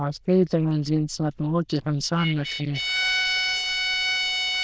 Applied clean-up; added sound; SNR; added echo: neural diffusion model UNIVERSE++.